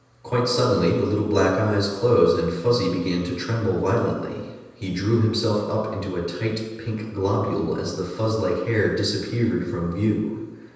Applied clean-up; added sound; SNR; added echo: none; none; none; reverberation time 1.1 s.